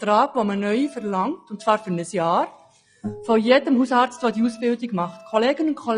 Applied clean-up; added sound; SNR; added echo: classical method log-MMSE.